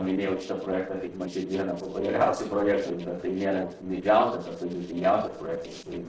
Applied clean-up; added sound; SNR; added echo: neural separator model SepFormer DNS4.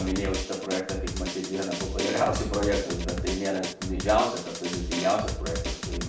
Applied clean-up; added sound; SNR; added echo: none; Drum; 4 dB; reverberation time 0.3 s.